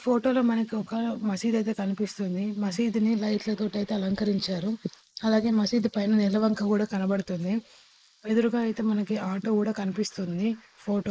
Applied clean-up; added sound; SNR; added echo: neural mask model Resemble Enhance denoiser.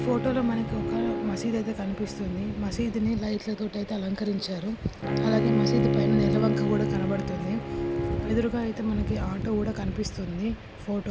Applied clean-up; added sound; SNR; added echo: none; Bowed string instrument; 2 dB; none.